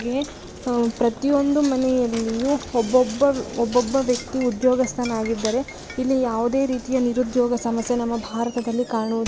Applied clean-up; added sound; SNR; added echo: none; Knock; 16 dB; none.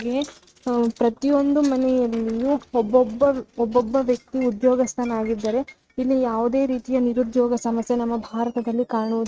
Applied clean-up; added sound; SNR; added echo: neural mask model RNNoise.